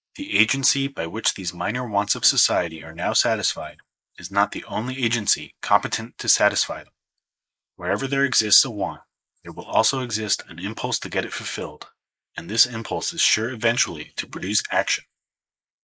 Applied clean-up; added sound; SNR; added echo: neural mask model Resemble Enhance denoiser.